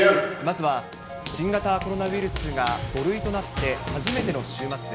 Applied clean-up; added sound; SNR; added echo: none; Run; 1 dB; none.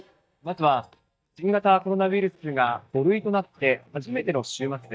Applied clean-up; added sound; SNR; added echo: neural mask model DeepFilterNet 3.